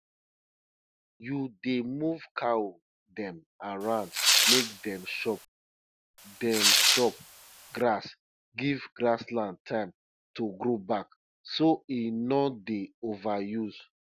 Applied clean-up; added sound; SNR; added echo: none; Tearing; -4 dB; none.